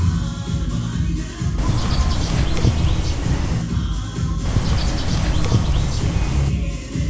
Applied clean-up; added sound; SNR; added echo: none; Bird; -1 dB; reverberation time 1.2 s.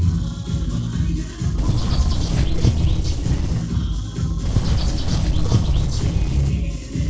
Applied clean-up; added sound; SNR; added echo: neural separator model SepFormer DNS4.